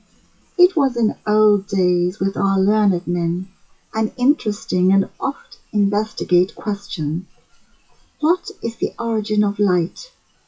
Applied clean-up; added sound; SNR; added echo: classical method WPE with log-MMSE.